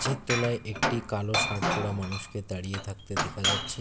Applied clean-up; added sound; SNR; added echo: none; Glass; -1 dB; none.